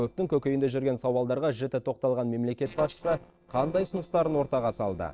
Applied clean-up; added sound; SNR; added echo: neural separator model SepFormer DNS4.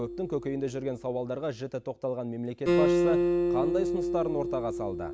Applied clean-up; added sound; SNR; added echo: none; Acoustic guitar; -3 dB; none.